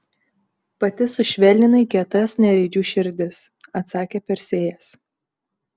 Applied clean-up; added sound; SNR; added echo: none; none; none; none.